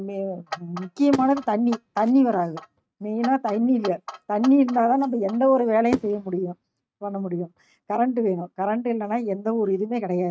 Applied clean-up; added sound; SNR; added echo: neural mask model RNNoise.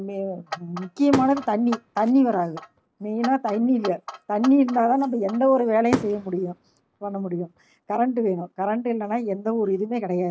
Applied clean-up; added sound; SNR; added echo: none; Clock + Fireworks; 13 dB; none.